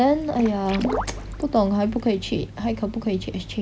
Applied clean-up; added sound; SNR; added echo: none; Water / Splash, splatter; 10 dB; none.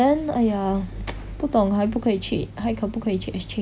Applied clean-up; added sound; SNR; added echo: none; none; none; none.